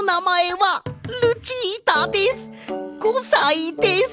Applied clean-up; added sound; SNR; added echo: none; none; none; none.